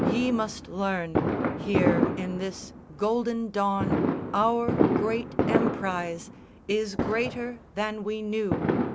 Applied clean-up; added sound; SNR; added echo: none; Fireworks; 0 dB; none.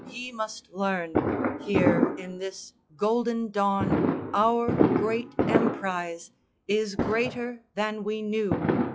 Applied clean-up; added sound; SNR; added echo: classical method log-MMSE.